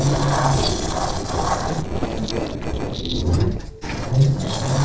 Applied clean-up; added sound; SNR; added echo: neural separator model SepFormer DNS4.